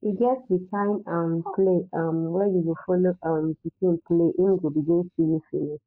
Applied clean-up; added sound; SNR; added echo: neural mask model Resemble Enhance denoiser.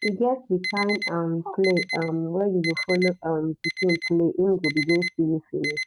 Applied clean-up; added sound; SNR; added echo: neural mask model RNNoise.